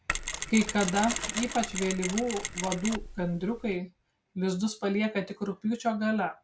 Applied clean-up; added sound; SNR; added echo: none; Mechanisms; 6 dB; none.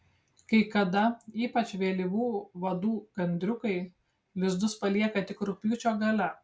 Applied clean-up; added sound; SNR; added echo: none; none; none; none.